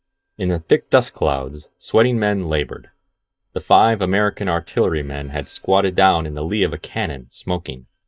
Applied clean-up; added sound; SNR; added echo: neural mask model DeepFilterNet 3.